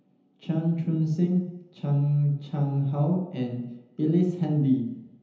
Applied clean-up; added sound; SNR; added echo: none; none; none; reverberation time 0.9 s.